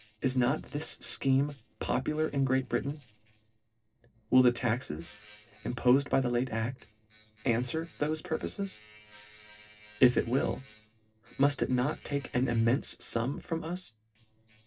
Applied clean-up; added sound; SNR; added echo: neural separator model SepFormer DNS4.